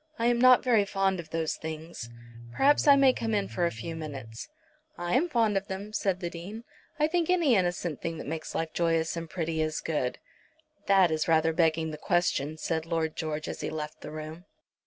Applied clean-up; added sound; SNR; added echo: none; Bass guitar; 13 dB; none.